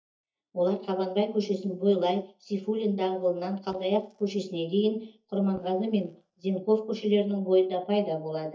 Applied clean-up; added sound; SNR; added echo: neural mask model DeepFilterNet 3.